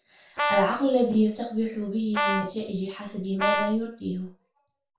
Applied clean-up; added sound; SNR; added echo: none; Brass instrument; 3 dB; reverberation time 0.3 s.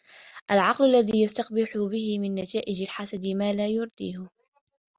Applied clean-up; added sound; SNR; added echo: none; none; none; none.